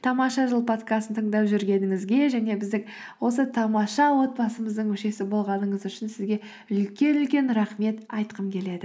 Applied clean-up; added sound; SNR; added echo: none; none; none; none.